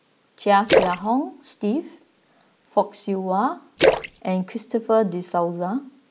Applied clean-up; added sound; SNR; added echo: none; Splash, splatter; 1 dB; none.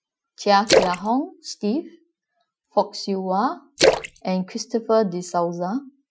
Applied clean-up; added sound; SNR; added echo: classical method Wiener filter.